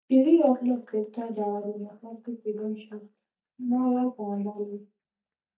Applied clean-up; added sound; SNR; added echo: neural mask model DeepFilterNet 3.